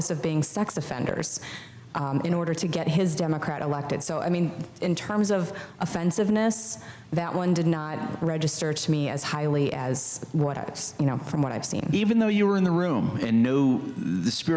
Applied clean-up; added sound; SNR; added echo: none; none; none; none.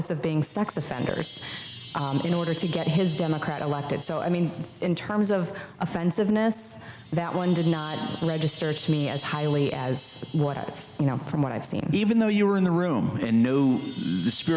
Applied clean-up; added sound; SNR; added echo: none; Chime; 18 dB; none.